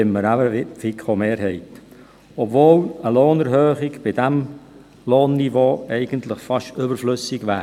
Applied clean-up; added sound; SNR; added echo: none; none; none; none.